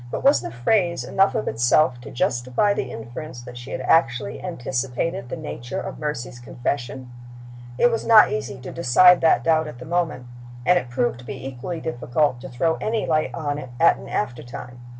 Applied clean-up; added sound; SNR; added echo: none; none; none; none.